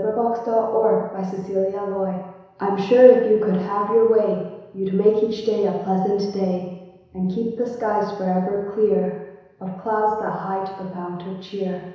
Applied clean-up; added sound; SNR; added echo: none; none; none; reverberation time 1.0 s.